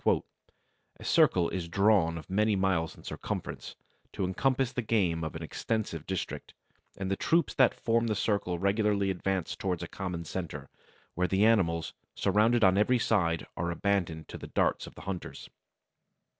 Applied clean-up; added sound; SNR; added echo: none; none; none; none.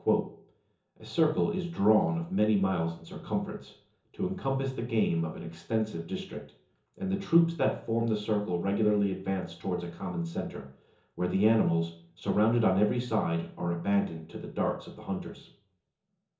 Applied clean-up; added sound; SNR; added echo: none; none; none; reverberation time 0.6 s.